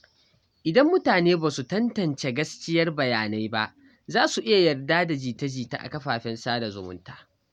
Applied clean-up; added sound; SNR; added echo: none; none; none; none.